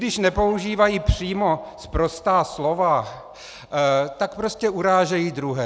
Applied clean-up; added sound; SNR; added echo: none; none; none; none.